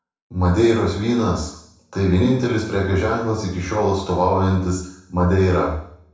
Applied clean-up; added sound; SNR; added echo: none; none; none; reverberation time 0.7 s.